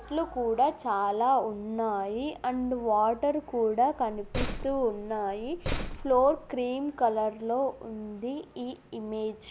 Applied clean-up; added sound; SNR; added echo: none; Slam; 7 dB; none.